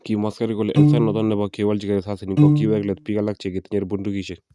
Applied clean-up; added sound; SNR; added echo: neural mask model RNNoise.